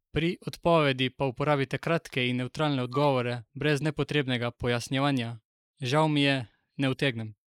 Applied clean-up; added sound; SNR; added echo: neural mask model Resemble Enhance denoiser.